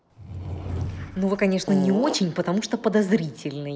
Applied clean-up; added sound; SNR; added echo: none; Fart / Drawer open or close; 8 dB; none.